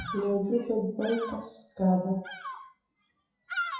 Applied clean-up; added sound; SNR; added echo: classical method WPE with log-MMSE.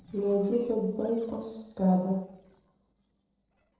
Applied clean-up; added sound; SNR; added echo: neural separator model SepFormer DNS4.